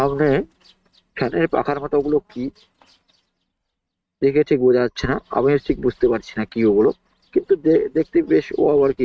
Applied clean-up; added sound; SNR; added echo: neural mask model RNNoise.